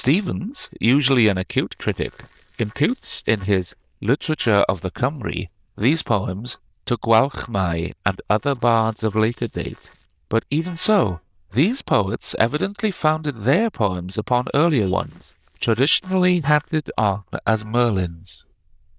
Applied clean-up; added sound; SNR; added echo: neural diffusion model UNIVERSE++.